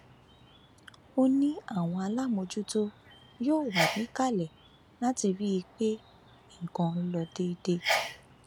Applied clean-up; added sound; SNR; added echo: none; Sneeze; 8 dB; none.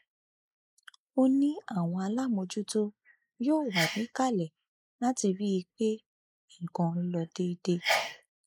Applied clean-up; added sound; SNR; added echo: neural mask model Resemble Enhance denoiser.